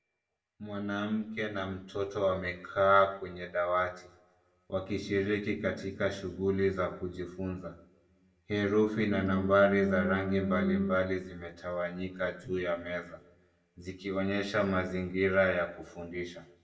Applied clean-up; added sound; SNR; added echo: none; Organ; 0 dB; reverberation time 0.6 s.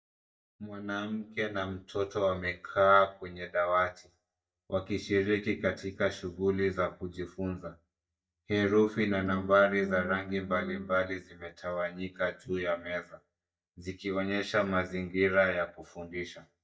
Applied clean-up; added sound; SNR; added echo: neural mask model DeepFilterNet 3.